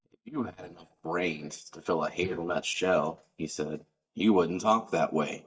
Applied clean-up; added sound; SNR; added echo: neural mask model DeepFilterNet 3.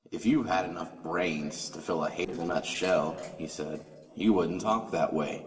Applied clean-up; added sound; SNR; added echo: neural separator model SepFormer DNS4.